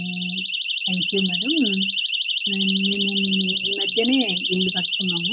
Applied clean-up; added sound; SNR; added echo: classical method log-MMSE.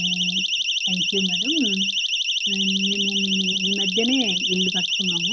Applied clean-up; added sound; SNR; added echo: neural mask model RNNoise.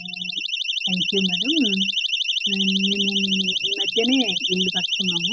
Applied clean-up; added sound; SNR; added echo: classical method spectral subtraction.